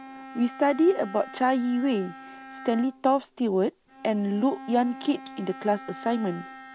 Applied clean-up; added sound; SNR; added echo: none; Bowed string instrument; 17 dB; none.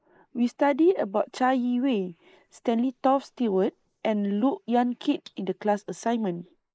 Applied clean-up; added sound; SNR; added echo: neural mask model Resemble Enhance denoiser.